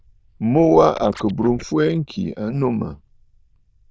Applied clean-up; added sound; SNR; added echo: neural diffusion model UNIVERSE++.